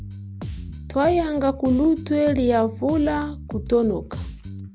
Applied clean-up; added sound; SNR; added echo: none; Bass guitar; 11 dB; none.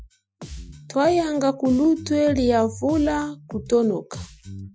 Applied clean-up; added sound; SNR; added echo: classical method Wiener filter.